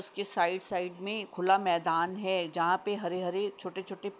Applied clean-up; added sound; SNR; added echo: none; none; none; none.